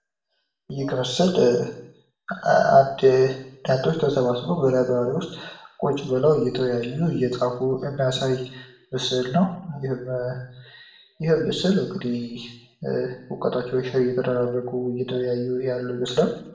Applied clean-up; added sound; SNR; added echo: none; none; none; reverberation time 0.7 s.